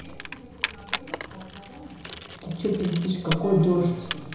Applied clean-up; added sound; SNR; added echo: none; Keys jangling; 7 dB; reverberation time 1.0 s.